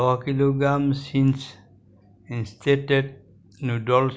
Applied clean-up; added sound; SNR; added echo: none; none; none; none.